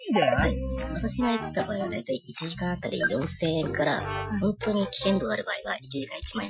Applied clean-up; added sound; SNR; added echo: classical method Wiener filter.